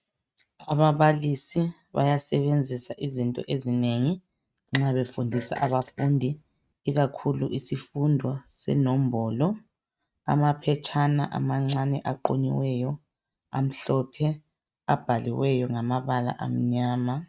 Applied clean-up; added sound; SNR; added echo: neural mask model RNNoise.